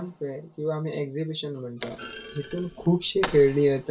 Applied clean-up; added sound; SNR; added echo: none; Thump, thud; 14 dB; reverberation time 0.1 s.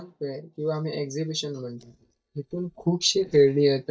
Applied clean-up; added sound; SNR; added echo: neural mask model DeepFilterNet 3.